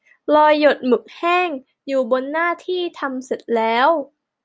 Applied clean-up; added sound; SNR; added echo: none; none; none; none.